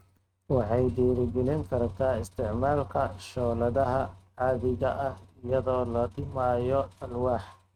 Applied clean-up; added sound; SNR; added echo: neural mask model RNNoise.